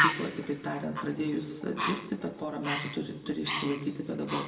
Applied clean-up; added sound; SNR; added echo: none; Bird; 2 dB; reverberation time 0.9 s.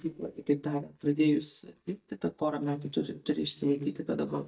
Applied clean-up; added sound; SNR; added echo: neural mask model DeepFilterNet 3.